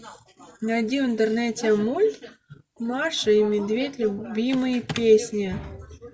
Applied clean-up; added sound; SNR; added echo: none; none; none; none.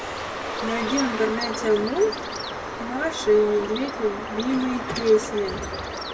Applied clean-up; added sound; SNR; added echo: none; Bird; 6 dB; reverberation time 2.2 s.